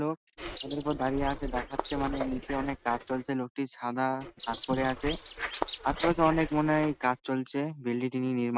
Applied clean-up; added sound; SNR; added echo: neural mask model RNNoise.